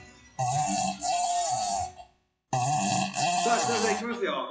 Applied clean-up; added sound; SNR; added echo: classical method WPE with log-MMSE.